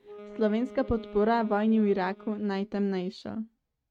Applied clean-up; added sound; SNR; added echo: neural mask model RNNoise.